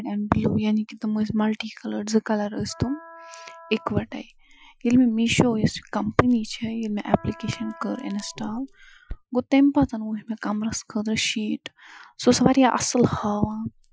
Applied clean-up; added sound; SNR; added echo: classical method Wiener filter.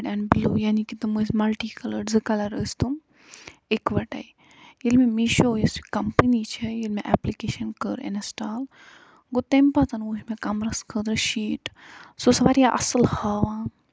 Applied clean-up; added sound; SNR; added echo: none; none; none; none.